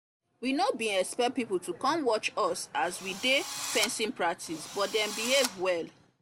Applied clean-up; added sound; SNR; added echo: none; Drill; 8 dB; none.